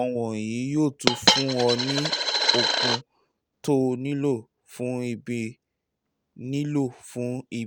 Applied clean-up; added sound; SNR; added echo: none; Coin (dropping); -5 dB; none.